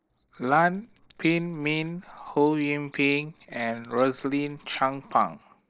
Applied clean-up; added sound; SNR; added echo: neural separator model SepFormer DNS4.